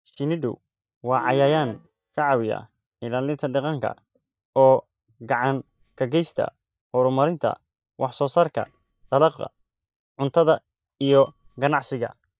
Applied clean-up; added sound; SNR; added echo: neural mask model DeepFilterNet 3.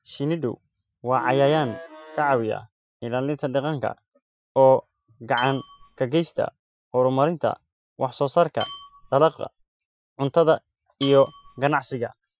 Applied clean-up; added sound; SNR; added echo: classical method Wiener filter.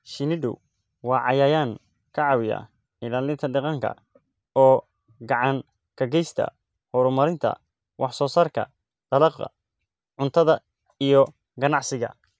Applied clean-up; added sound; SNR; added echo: none; none; none; none.